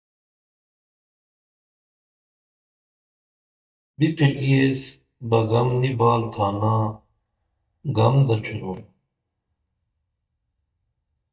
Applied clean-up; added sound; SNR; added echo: neural mask model DeepFilterNet 3.